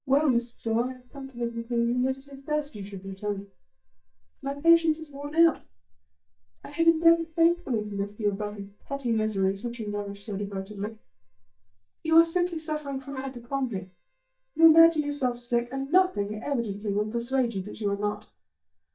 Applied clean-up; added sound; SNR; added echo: neural mask model DeepFilterNet 3.